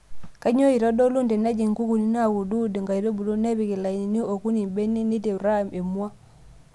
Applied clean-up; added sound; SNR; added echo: none; none; none; none.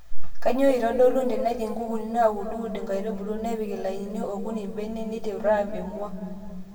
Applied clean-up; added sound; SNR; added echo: none; none; none; reverberation time 1.9 s.